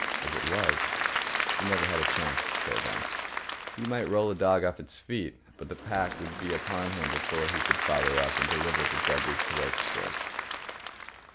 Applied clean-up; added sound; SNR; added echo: none; Applause / Crowd; -1 dB; none.